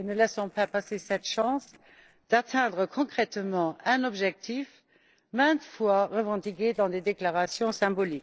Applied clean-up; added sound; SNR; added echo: neural separator model SepFormer DNS4.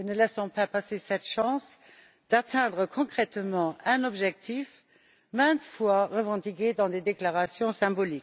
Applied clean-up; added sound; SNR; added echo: none; none; none; none.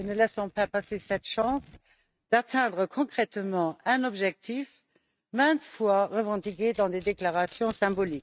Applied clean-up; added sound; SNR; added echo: neural mask model RNNoise.